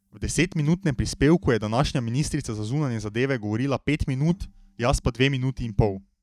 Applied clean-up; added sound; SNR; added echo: neural mask model DeepFilterNet 3.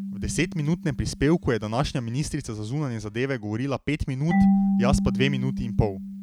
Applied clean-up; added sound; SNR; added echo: none; Marimba, xylophone / Wood; 2 dB; none.